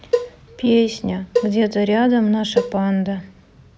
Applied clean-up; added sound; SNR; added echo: none; Cowbell; 7 dB; none.